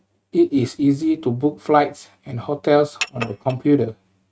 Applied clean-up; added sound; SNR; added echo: neural mask model RNNoise.